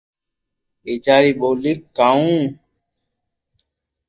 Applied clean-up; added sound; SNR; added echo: neural mask model DeepFilterNet 3.